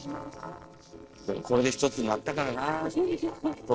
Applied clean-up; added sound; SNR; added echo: neural separator model SepFormer DNS4.